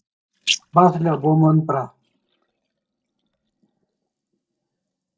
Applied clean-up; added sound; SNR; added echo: neural mask model DeepFilterNet 3.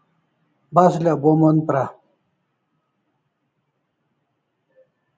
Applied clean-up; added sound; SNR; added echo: none; none; none; none.